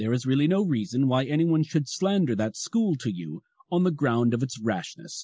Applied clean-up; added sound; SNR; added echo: none; none; none; none.